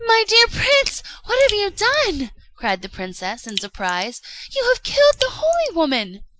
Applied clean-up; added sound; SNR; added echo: neural mask model Resemble Enhance denoiser.